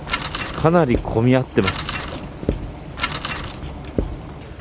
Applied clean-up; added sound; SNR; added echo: none; Writing + Bicycle; 5 dB; none.